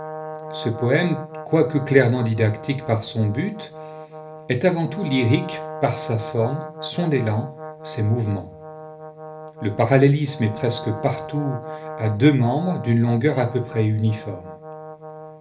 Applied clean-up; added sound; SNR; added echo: none; Brass instrument; 13 dB; reverberation time 0.3 s.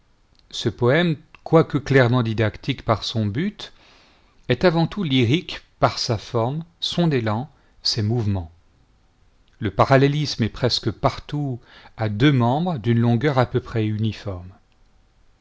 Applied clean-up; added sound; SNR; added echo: none; none; none; none.